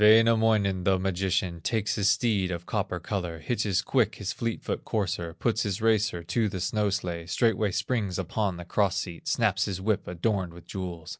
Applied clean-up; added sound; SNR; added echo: none; none; none; none.